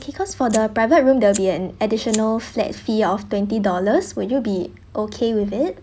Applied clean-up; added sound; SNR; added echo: none; Fire; 19 dB; none.